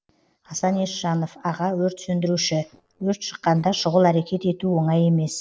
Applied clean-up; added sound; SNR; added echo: neural separator model SepFormer DNS4.